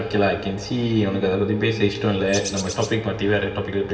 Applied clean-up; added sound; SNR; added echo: none; Bird; 10 dB; reverberation time 1.1 s.